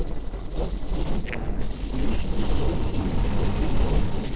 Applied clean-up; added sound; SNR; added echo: neural separator model SepFormer DNS4.